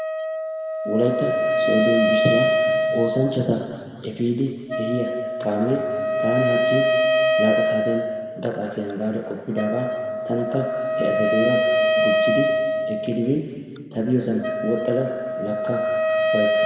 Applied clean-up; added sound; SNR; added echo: none; Wind instrument, woodwind instrument; -3 dB; reverberation time 2.2 s.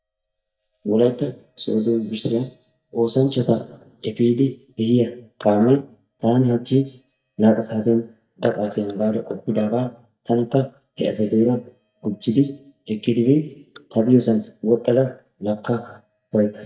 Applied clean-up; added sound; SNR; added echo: neural mask model DeepFilterNet 3.